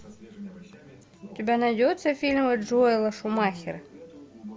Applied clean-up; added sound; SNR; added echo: none; none; none; none.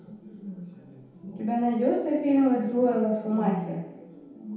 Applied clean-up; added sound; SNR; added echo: none; none; none; reverberation time 0.8 s.